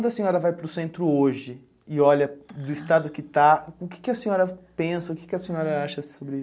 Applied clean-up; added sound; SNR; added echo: none; none; none; none.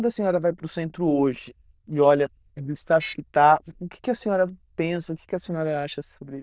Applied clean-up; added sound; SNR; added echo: neural diffusion model UNIVERSE++.